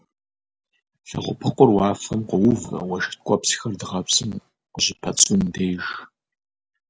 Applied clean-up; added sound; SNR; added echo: none; none; none; none.